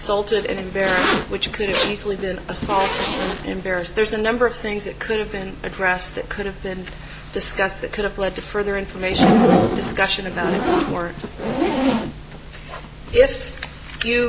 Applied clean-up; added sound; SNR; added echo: none; Zipper (clothing); 0 dB; none.